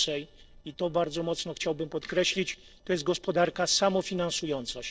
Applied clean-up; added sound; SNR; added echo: neural separator model SepFormer DNS4.